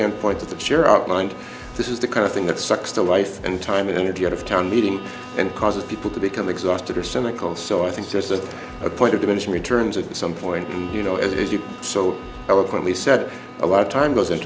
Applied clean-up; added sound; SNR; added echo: none; Bowed string instrument + Drum kit; 17 dB; none.